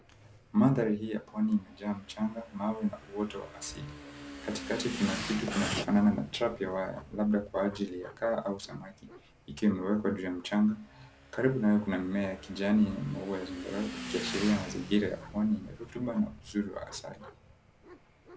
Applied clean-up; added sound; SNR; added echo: none; Motorcycle / Engine; 14 dB; none.